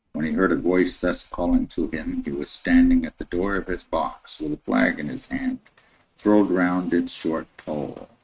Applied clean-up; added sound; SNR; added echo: neural mask model RNNoise.